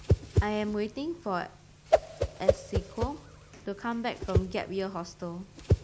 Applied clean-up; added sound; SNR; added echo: none; Whoosh, swoosh, swish; -4 dB; none.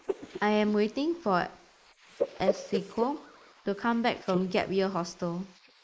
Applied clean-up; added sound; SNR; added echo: neural mask model Resemble Enhance denoiser.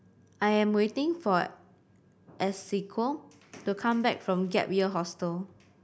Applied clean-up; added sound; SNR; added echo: none; none; none; none.